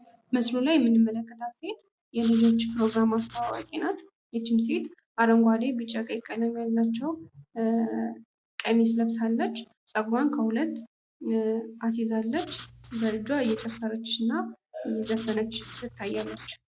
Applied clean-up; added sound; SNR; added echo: none; Writing; 16 dB; none.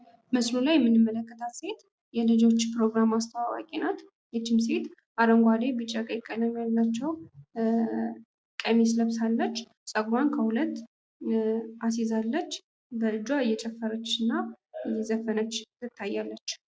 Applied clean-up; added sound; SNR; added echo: none; none; none; none.